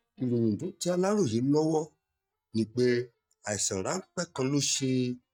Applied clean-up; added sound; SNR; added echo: neural mask model DeepFilterNet 3.